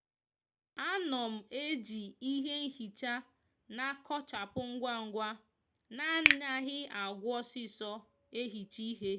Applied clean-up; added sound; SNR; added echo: none; Finger snapping; -3 dB; none.